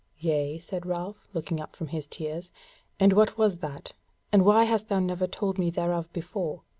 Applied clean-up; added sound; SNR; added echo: none; none; none; none.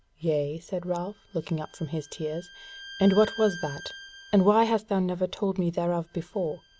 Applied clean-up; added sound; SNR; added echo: none; Bowed string instrument; 19 dB; none.